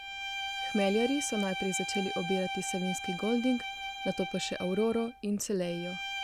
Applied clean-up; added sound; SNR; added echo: none; Bowed string instrument; 6 dB; none.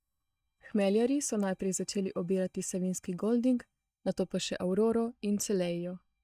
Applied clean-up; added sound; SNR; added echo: neural mask model DeepFilterNet 3.